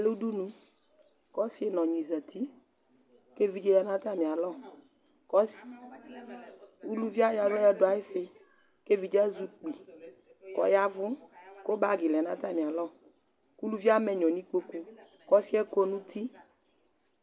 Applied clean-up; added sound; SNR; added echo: none; none; none; none.